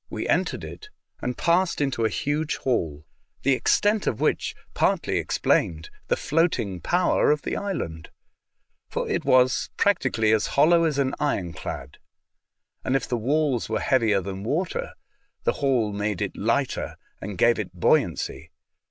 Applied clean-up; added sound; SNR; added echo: none; none; none; none.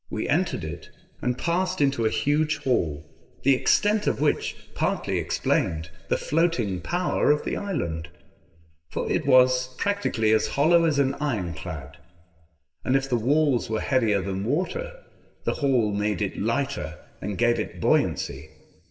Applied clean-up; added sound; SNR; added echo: none; none; none; reverberation time 1.9 s.